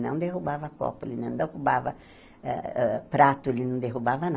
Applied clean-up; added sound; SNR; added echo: none; none; none; none.